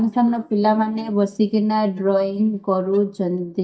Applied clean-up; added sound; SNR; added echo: neural mask model DeepFilterNet 3.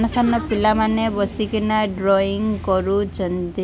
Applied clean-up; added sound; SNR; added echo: none; none; none; none.